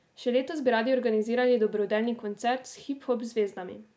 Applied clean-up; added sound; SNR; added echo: none; none; none; none.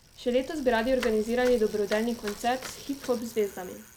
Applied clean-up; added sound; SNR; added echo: none; Bicycle; 15 dB; none.